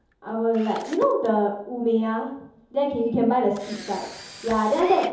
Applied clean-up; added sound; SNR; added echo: none; Camera; 19 dB; reverberation time 2.8 s.